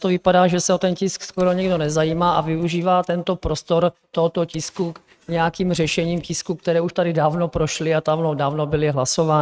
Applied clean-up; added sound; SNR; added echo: neural mask model RNNoise.